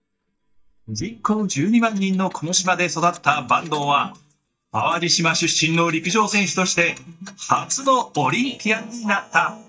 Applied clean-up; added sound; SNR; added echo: neural mask model DeepFilterNet 3.